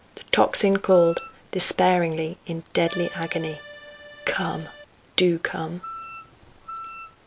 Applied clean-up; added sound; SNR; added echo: none; Wind instrument, woodwind instrument + Accordion; 15 dB; none.